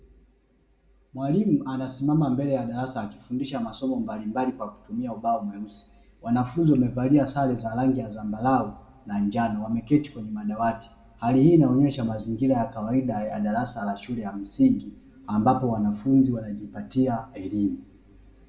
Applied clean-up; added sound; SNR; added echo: none; none; none; reverberation time 0.6 s.